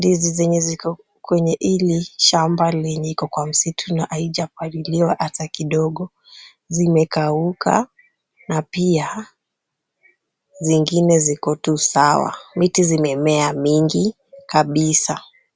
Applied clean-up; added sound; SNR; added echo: none; none; none; none.